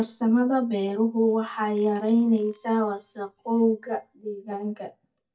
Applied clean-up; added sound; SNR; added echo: neural mask model DeepFilterNet 3.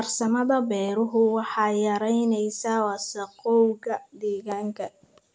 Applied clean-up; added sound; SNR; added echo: none; none; none; none.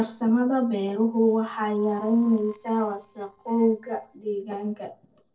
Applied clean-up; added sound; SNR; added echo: neural separator model SepFormer DNS4.